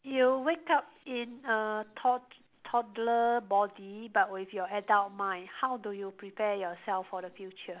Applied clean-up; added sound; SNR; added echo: none; none; none; none.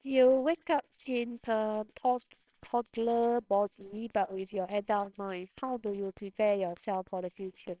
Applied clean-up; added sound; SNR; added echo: neural separator model SepFormer WHAMR!.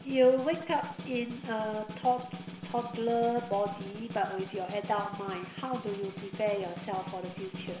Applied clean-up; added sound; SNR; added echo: none; Snare drum; 11 dB; reverberation time 2.1 s.